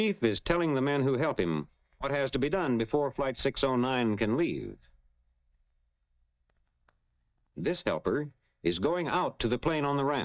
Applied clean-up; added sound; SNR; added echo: neural mask model DeepFilterNet 3.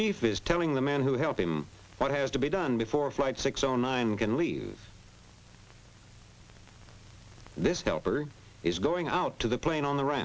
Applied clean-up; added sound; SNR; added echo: none; none; none; none.